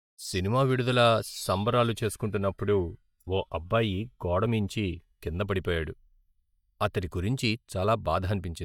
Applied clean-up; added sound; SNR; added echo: neural mask model DeepFilterNet 3.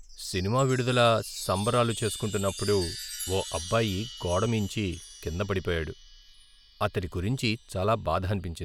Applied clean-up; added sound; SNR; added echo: none; Chime; 14 dB; none.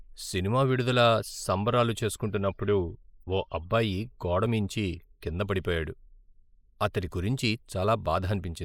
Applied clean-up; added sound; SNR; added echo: neural mask model Resemble Enhance denoiser.